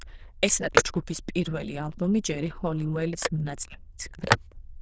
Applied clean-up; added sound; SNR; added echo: neural diffusion model UNIVERSE++.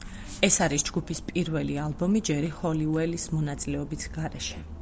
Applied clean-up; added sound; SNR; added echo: none; none; none; none.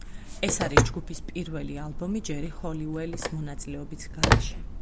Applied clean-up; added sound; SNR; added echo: none; Telephone; -5 dB; none.